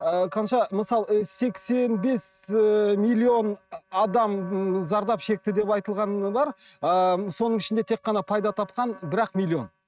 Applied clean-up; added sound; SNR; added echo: neural mask model RNNoise.